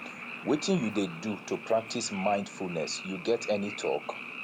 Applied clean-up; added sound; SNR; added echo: none; Frog; 10 dB; none.